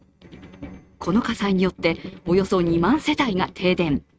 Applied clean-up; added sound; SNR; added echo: neural mask model RNNoise.